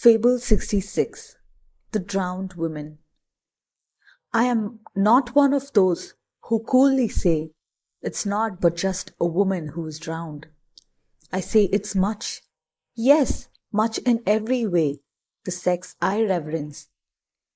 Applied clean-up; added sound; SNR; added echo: neural mask model Resemble Enhance denoiser.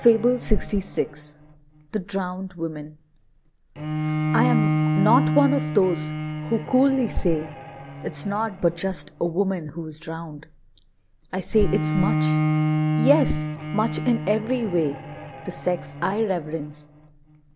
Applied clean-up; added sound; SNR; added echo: none; Bowed string instrument; 3 dB; none.